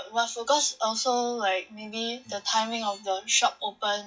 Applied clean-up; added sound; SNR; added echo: classical method WPE with log-MMSE.